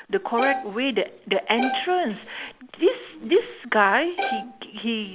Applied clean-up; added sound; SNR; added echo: none; Bowed string instrument; 6 dB; none.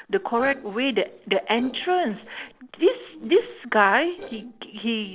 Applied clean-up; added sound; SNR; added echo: neural separator model SepFormer DNS4.